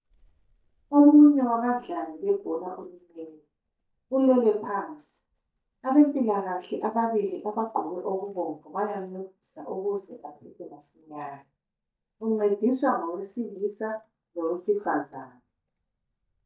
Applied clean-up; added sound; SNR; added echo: neural mask model DeepFilterNet 3.